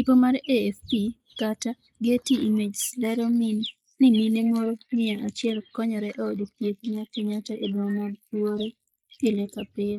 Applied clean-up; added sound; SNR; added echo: neural mask model Resemble Enhance denoiser.